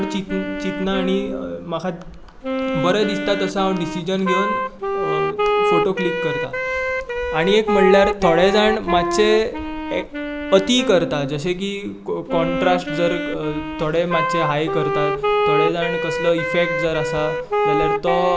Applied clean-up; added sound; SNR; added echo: none; Wind instrument, woodwind instrument; 2 dB; none.